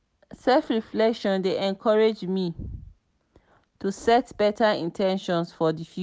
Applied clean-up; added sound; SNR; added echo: none; none; none; none.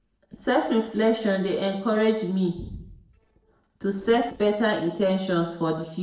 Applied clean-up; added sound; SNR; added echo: neural separator model SepFormer DNS4.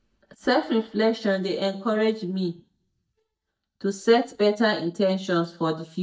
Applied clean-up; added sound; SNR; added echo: neural mask model DeepFilterNet 3.